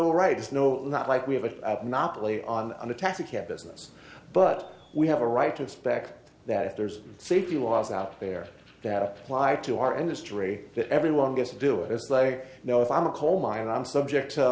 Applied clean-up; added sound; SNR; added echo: none; none; none; none.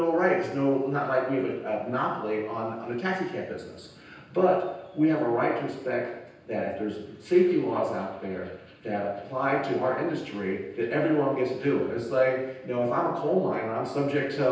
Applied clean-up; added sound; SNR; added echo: none; none; none; reverberation time 0.9 s.